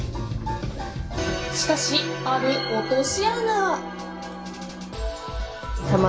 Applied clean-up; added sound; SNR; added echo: none; none; none; reverberation time 0.3 s.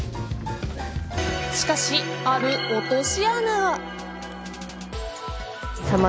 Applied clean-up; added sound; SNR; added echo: none; none; none; none.